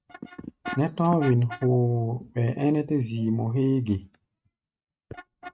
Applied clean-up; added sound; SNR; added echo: neural mask model RNNoise.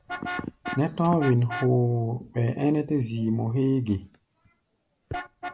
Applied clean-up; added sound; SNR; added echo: none; Vehicle horn, car horn, honking; 14 dB; none.